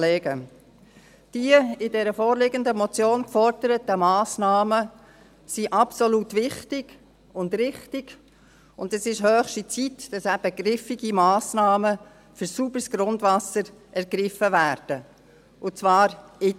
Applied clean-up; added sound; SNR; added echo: none; none; none; none.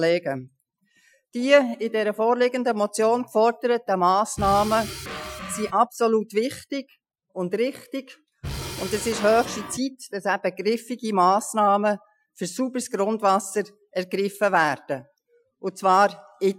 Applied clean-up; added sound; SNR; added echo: classical method Wiener filter.